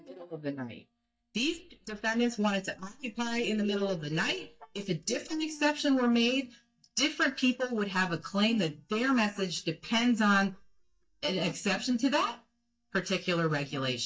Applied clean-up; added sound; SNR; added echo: neural mask model DeepFilterNet 3.